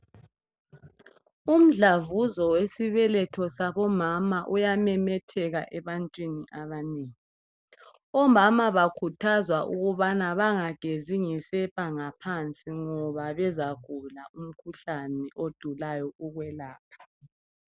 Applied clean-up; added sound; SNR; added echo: none; none; none; none.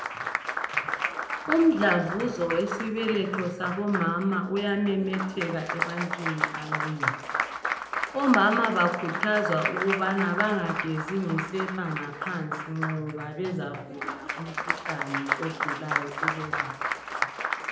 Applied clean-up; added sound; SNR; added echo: none; Applause; 3 dB; reverberation time 0.7 s.